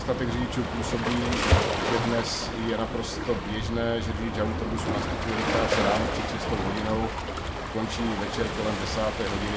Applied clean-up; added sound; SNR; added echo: none; Waves, surf; -2 dB; reverberation time 0.6 s.